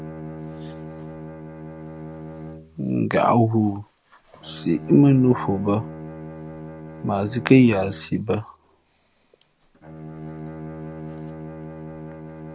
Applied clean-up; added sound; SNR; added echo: none; Bowed string instrument; 13 dB; none.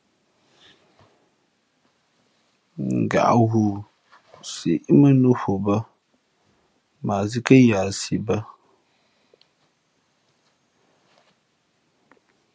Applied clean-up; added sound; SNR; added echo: none; none; none; none.